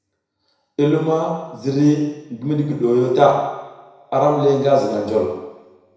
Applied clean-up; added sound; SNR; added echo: none; none; none; reverberation time 1.0 s.